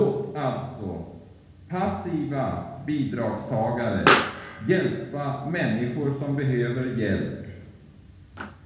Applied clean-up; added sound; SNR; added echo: none; Explosion; 5 dB; reverberation time 1.1 s.